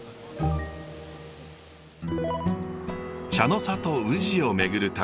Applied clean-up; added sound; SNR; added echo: none; none; none; none.